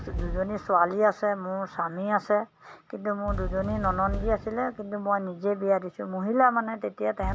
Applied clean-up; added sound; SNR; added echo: none; Fireworks; 10 dB; none.